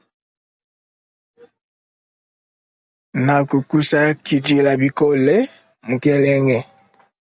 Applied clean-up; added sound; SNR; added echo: none; none; none; none.